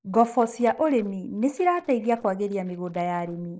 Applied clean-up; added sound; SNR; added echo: neural separator model SepFormer DNS4.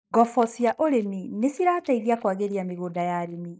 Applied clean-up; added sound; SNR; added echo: neural mask model DeepFilterNet 3.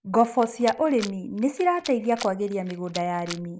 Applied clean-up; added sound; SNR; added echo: none; Rattle; 17 dB; none.